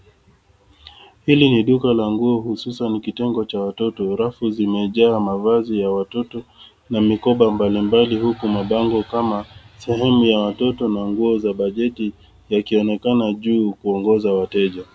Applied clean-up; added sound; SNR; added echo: none; none; none; none.